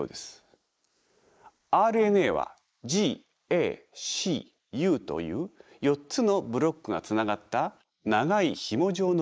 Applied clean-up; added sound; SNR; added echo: neural mask model Resemble Enhance denoiser.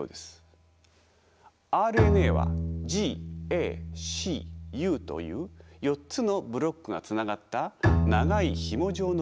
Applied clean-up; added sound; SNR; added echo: none; Bowed string instrument; 0 dB; none.